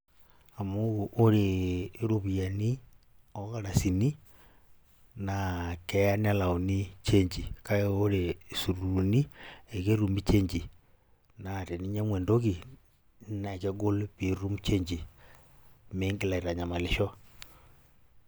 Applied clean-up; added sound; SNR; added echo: none; none; none; none.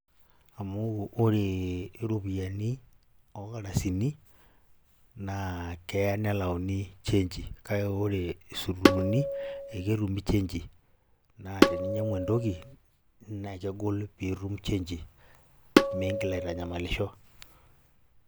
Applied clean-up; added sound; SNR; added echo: none; Tabla; -5 dB; none.